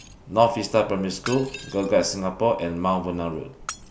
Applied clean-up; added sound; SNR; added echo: none; Shatter; 18 dB; none.